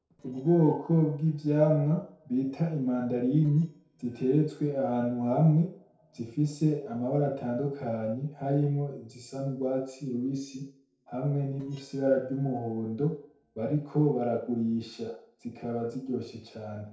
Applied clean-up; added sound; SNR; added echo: neural separator model SepFormer DNS4.